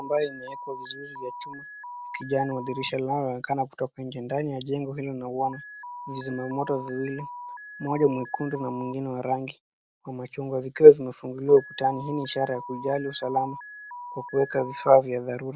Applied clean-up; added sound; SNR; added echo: none; Alarm; 16 dB; none.